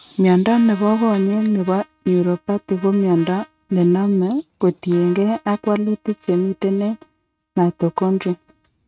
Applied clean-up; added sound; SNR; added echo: neural mask model RNNoise.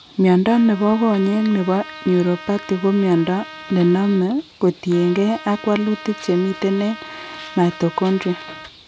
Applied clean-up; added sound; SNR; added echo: none; Trumpet; 18 dB; none.